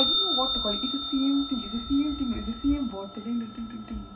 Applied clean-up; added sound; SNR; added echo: none; Bell; -1 dB; reverberation time 0.2 s.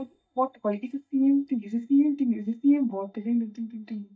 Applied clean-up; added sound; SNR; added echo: neural mask model DeepFilterNet 3.